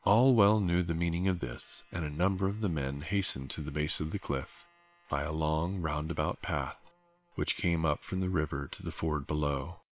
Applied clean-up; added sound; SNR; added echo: neural separator model SepFormer WHAM!.